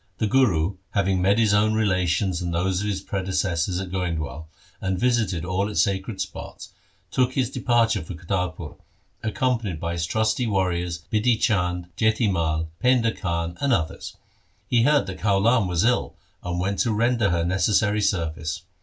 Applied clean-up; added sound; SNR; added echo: none; none; none; none.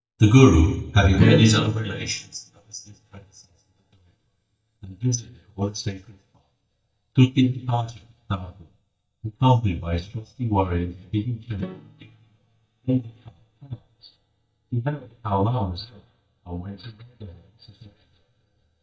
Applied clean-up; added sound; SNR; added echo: neural mask model DeepFilterNet 3.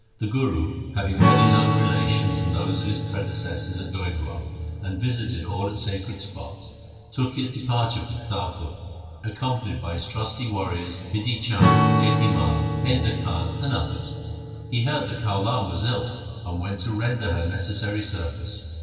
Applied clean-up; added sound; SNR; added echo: none; Strum; 1 dB; reverberation time 2.5 s.